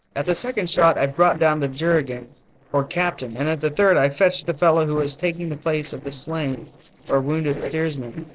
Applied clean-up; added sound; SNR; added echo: neural separator model SepFormer DNS4.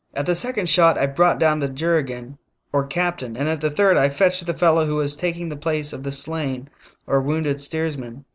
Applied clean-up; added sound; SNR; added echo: none; none; none; none.